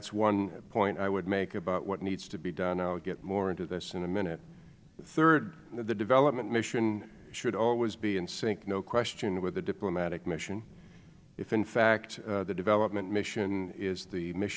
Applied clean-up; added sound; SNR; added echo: none; none; none; none.